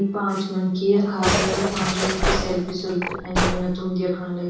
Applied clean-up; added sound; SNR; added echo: none; Musical instrument; 3 dB; reverberation time 0.6 s.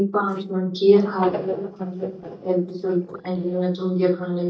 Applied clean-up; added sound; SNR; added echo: neural mask model DeepFilterNet 3.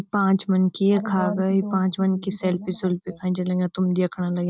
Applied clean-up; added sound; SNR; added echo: none; none; none; none.